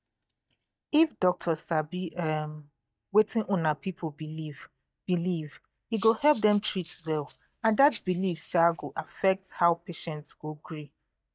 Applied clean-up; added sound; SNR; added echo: neural mask model DeepFilterNet 3.